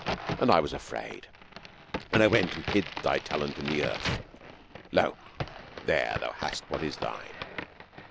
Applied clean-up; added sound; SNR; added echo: none; Crack; 7 dB; none.